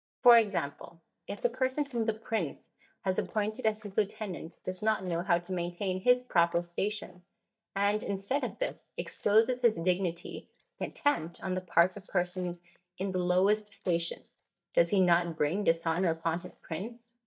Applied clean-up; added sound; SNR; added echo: neural mask model DeepFilterNet 3.